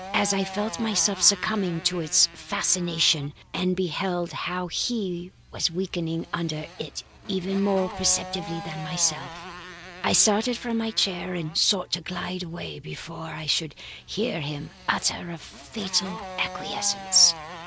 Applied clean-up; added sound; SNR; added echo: none; Motorcycle; 15 dB; none.